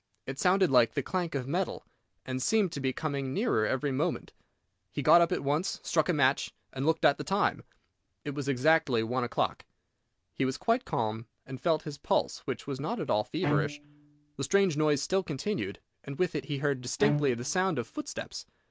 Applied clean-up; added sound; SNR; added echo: none; Bowed string instrument; 6 dB; none.